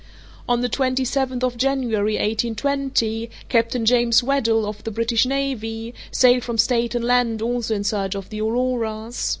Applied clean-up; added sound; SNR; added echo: none; none; none; none.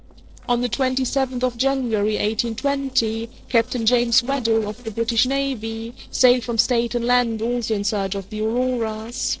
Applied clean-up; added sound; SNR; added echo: neural separator model SepFormer DNS4.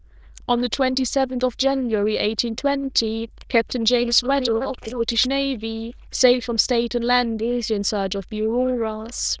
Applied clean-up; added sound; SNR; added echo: neural diffusion model UNIVERSE++.